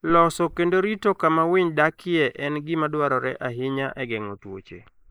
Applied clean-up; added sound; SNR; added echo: neural mask model Resemble Enhance denoiser.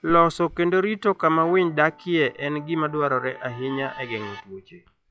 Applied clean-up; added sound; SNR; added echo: classical method log-MMSE.